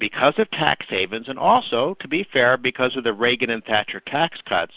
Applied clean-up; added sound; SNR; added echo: none; none; none; none.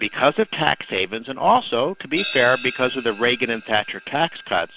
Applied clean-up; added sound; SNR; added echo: none; Crash cymbal; 16 dB; none.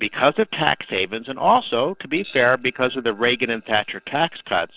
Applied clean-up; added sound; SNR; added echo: neural separator model SepFormer DNS4.